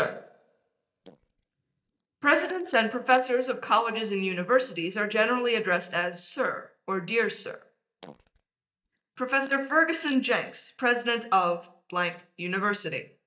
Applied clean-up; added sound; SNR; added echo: neural mask model DeepFilterNet 3.